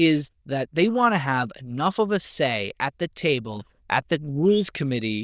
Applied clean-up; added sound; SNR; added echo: neural diffusion model UNIVERSE++.